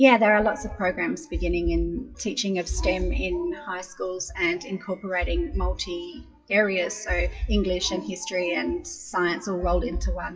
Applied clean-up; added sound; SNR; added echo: classical method WPE with log-MMSE.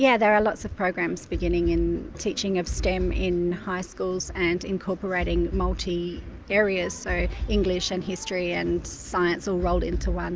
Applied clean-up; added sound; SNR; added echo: none; none; none; none.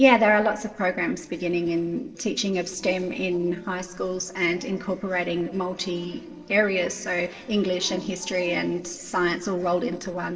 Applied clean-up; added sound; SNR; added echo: neural separator model SepFormer DNS4.